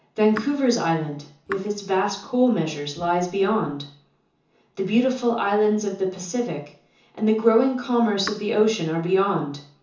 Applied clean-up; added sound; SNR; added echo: none; Raindrop / Drip; 17 dB; reverberation time 0.6 s.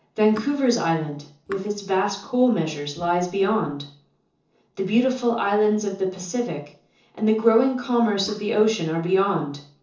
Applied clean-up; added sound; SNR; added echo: neural separator model SepFormer DNS4.